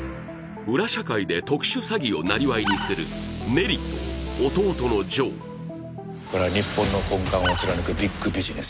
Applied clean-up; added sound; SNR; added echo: none; Animal; 5 dB; none.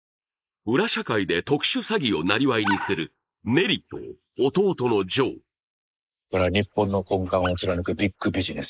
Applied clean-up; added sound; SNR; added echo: neural mask model Resemble Enhance denoiser.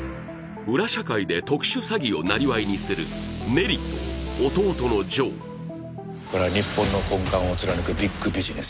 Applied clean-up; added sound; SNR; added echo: none; none; none; none.